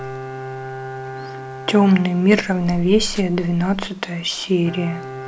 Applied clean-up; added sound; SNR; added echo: none; Splash, splatter + Bowed string instrument; 12 dB; none.